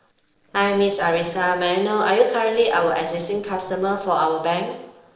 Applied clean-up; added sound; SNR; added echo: neural separator model SepFormer DNS4.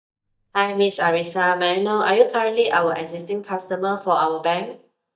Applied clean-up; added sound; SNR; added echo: neural mask model DeepFilterNet 3.